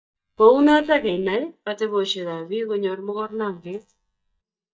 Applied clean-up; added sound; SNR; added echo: neural mask model DeepFilterNet 3.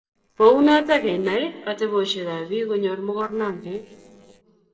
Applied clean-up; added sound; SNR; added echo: neural separator model SepFormer DNS4.